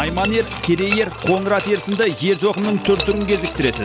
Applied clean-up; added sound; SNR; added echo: none; Glass; 11 dB; none.